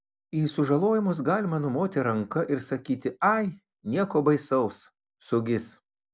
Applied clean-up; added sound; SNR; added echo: none; none; none; none.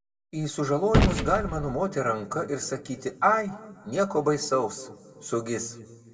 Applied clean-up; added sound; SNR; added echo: none; Gunshot, gunfire; 2 dB; reverberation time 2.0 s.